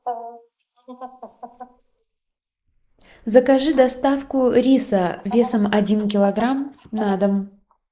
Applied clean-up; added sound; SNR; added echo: neural mask model Resemble Enhance denoiser.